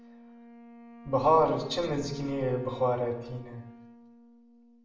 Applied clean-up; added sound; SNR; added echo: none; Wind instrument, woodwind instrument; 18 dB; reverberation time 0.7 s.